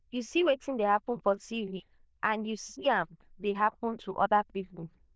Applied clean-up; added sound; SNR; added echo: neural diffusion model UNIVERSE++.